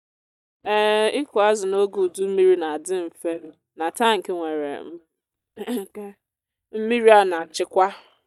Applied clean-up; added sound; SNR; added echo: neural mask model DeepFilterNet 3.